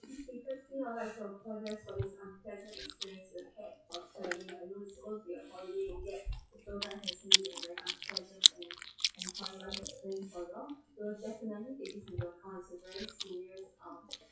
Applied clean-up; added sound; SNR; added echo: classical method WPE with log-MMSE.